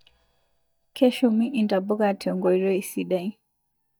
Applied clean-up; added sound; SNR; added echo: neural mask model DeepFilterNet 3.